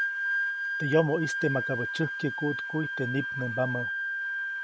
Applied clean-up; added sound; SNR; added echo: none; Wind instrument, woodwind instrument; 1 dB; none.